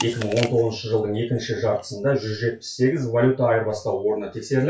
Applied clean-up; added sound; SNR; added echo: classical method WPE with log-MMSE.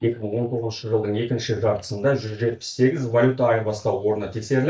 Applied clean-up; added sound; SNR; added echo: neural mask model DeepFilterNet 3.